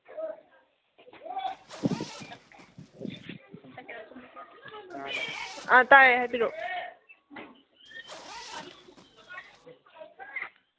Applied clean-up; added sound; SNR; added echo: none; Zipper (clothing); 18 dB; none.